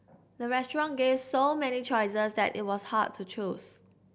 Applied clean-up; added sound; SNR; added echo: none; none; none; none.